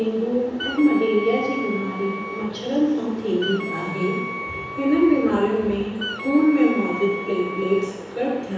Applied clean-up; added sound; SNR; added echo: none; Wind instrument, woodwind instrument; 11 dB; reverberation time 1.1 s.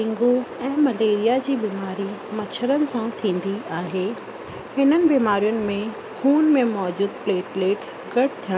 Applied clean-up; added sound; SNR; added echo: none; none; none; none.